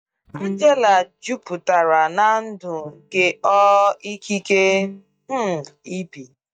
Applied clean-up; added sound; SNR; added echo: neural mask model DeepFilterNet 3.